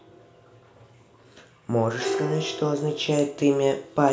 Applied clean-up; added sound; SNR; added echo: none; Piano; 11 dB; reverberation time 0.4 s.